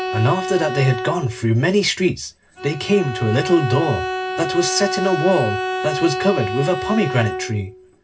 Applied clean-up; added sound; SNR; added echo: none; Bowed string instrument; 6 dB; reverberation time 0.4 s.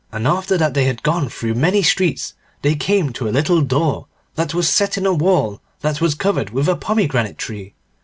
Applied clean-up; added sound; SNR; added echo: none; none; none; none.